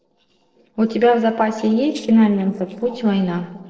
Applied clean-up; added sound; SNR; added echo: neural separator model SepFormer DNS4.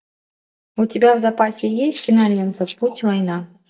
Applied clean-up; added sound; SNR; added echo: neural mask model DeepFilterNet 3.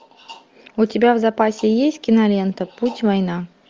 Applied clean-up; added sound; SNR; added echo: none; none; none; none.